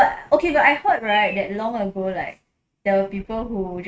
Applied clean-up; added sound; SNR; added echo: neural mask model RNNoise.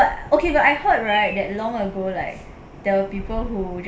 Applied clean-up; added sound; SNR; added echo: none; Bird vocalization, bird call, bird song; 13 dB; none.